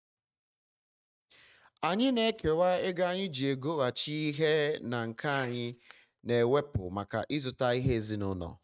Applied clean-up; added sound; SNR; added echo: neural mask model RNNoise.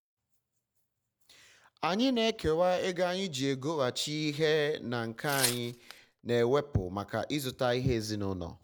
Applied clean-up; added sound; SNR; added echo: none; Tearing; 6 dB; none.